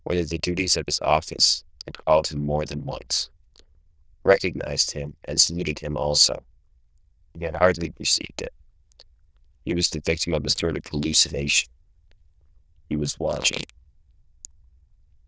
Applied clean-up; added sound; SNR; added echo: neural diffusion model UNIVERSE++.